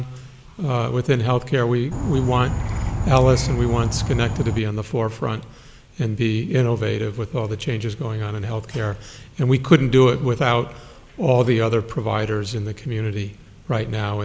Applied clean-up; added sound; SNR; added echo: none; Insect; 3 dB; none.